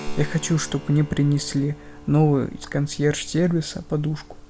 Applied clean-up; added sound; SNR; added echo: none; Keyboard (musical); 19 dB; none.